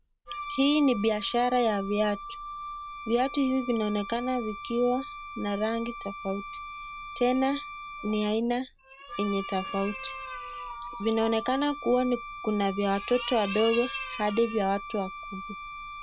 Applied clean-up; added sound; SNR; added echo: none; Wind instrument, woodwind instrument; 11 dB; none.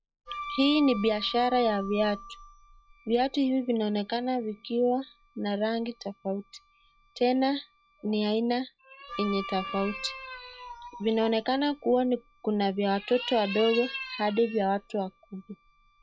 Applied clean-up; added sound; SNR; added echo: classical method log-MMSE.